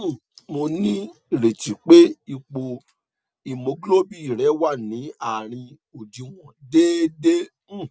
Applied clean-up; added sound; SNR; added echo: none; none; none; none.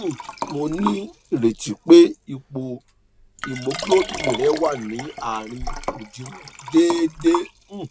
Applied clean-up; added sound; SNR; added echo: none; Liquid; 11 dB; none.